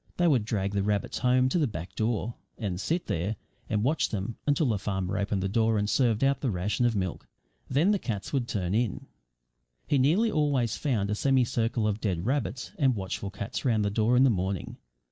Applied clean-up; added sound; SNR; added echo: none; none; none; none.